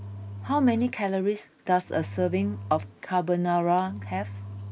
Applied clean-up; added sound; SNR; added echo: none; Engine; 12 dB; none.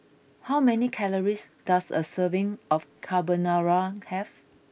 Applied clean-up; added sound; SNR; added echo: none; none; none; none.